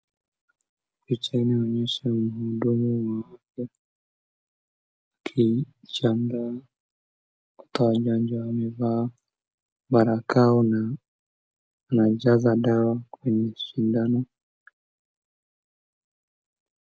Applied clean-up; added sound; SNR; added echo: none; none; none; none.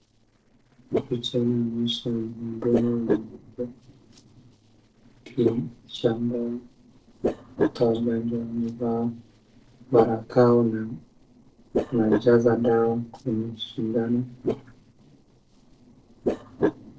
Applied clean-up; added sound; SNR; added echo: neural separator model SepFormer DNS4.